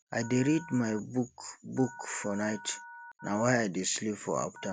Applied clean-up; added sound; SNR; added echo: none; Telephone; 18 dB; none.